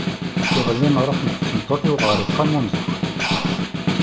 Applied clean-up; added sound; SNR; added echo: none; Breathing + Snare drum; -1 dB; none.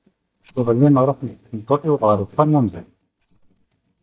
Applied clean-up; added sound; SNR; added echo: neural mask model DeepFilterNet 3.